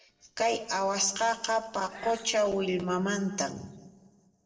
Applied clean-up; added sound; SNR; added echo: neural separator model SepFormer DNS4.